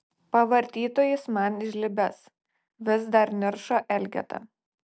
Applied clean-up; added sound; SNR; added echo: none; none; none; none.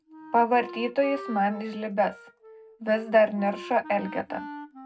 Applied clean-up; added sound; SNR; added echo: none; Wind instrument, woodwind instrument; 15 dB; reverberation time 0.3 s.